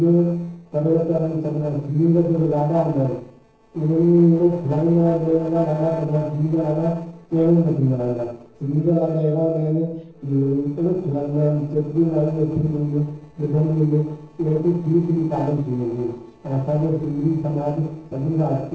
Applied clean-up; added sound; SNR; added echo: neural separator model SepFormer DNS4.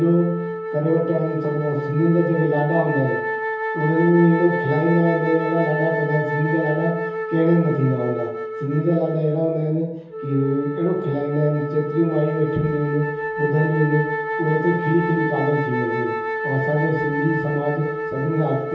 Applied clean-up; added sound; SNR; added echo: none; Wind instrument, woodwind instrument; 5 dB; reverberation time 0.7 s.